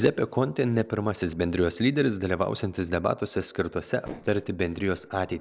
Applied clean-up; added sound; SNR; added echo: neural separator model SepFormer DNS4.